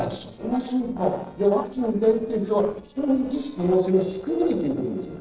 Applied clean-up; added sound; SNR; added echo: neural separator model SepFormer DNS4.